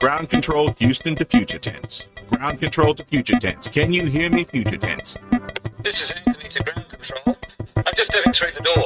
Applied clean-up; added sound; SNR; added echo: neural mask model RNNoise.